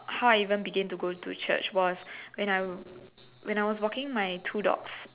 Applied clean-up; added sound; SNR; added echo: none; none; none; none.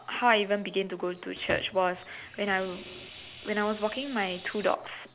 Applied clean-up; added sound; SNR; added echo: none; Sawing; 16 dB; none.